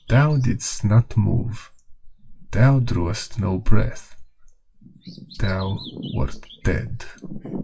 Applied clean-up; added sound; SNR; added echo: classical method WPE with log-MMSE.